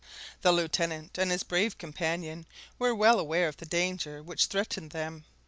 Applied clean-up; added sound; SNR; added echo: none; none; none; none.